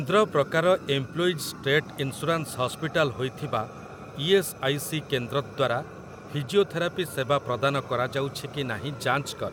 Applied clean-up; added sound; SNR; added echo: none; Fire; 14 dB; none.